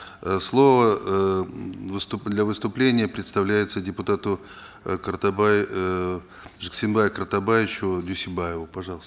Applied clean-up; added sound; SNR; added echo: none; none; none; none.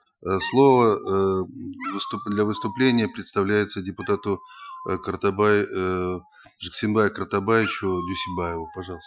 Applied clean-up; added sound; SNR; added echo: classical method Wiener filter.